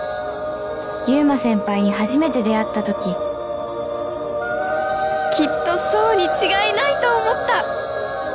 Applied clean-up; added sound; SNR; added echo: none; none; none; none.